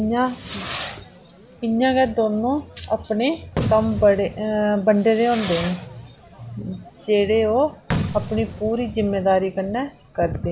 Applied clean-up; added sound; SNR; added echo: none; Fireworks; 11 dB; none.